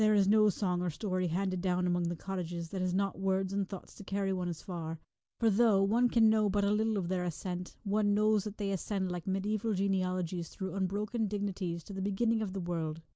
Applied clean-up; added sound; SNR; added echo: none; none; none; none.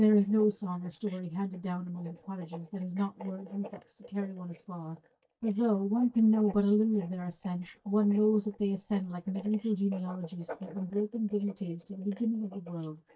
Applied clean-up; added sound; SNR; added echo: neural mask model DeepFilterNet 3.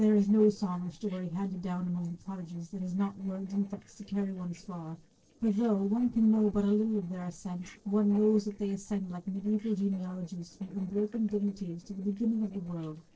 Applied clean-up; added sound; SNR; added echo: neural separator model SepFormer DNS4.